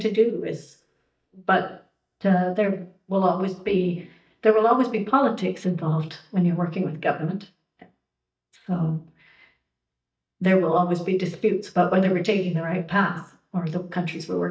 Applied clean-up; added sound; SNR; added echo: neural mask model DeepFilterNet 3.